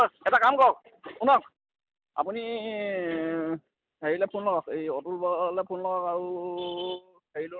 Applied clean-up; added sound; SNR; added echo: none; none; none; none.